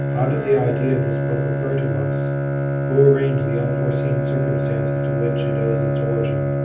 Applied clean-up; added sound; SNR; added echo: none; Bowed string instrument; -2 dB; reverberation time 0.6 s.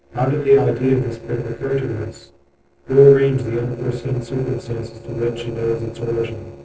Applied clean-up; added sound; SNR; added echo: neural separator model SepFormer DNS4.